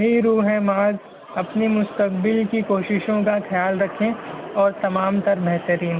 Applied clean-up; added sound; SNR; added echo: none; none; none; none.